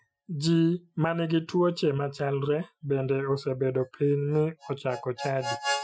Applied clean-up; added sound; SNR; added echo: classical method Wiener filter.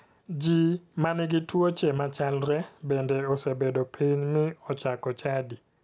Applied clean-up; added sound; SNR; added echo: none; none; none; none.